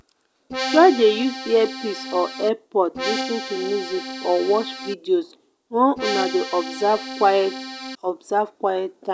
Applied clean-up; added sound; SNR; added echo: none; Accordion; 8 dB; none.